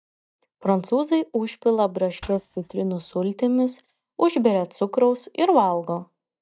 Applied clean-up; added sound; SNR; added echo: neural mask model DeepFilterNet 3.